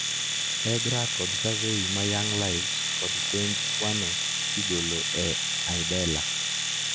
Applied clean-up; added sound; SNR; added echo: none; Domestic sounds, home sounds; -5 dB; none.